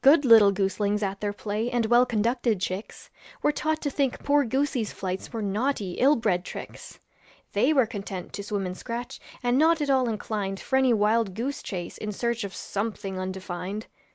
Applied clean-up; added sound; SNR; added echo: none; none; none; none.